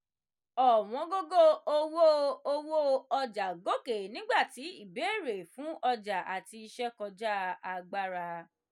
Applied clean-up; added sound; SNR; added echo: none; none; none; none.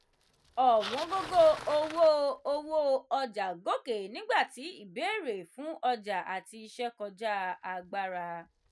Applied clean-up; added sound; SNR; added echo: none; Bicycle; 19 dB; none.